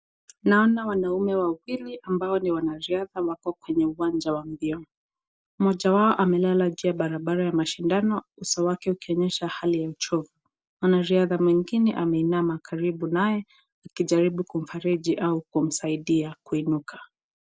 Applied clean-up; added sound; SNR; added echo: none; none; none; none.